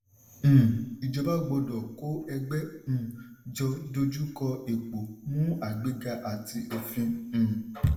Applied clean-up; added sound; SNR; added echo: none; none; none; reverberation time 0.8 s.